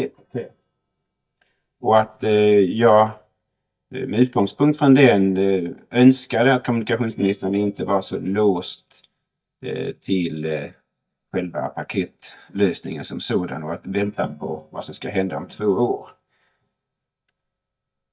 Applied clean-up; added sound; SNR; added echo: neural mask model DeepFilterNet 3.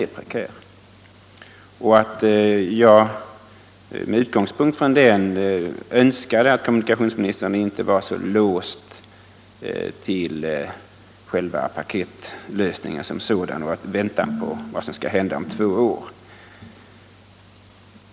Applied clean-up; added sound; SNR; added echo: none; none; none; none.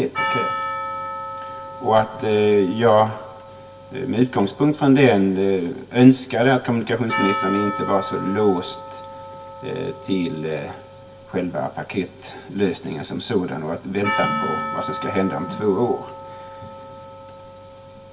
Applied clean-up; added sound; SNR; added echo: none; Percussion; 10 dB; reverberation time 0.1 s.